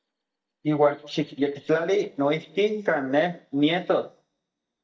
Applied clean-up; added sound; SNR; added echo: neural mask model DeepFilterNet 3.